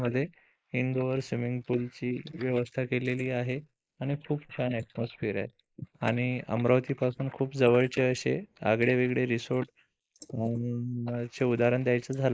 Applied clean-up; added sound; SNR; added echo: neural mask model Resemble Enhance denoiser.